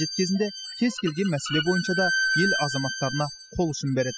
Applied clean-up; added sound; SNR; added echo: classical method spectral subtraction.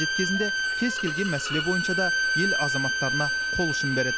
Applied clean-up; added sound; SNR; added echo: none; Bowed string instrument; -3 dB; none.